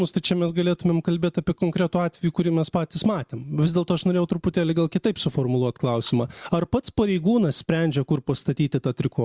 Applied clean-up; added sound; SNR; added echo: none; none; none; none.